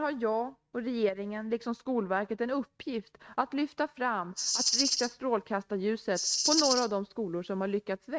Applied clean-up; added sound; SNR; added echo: neural mask model RNNoise.